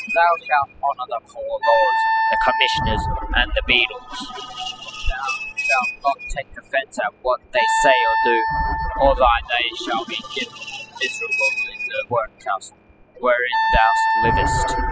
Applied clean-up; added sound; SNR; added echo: classical method spectral subtraction.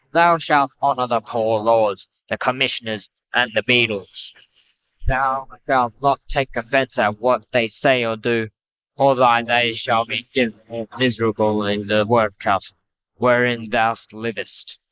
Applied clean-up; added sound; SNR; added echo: neural mask model Resemble Enhance denoiser.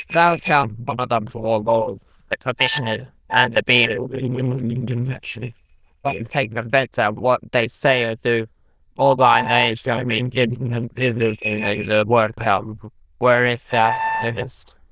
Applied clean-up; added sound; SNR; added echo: neural diffusion model UNIVERSE++.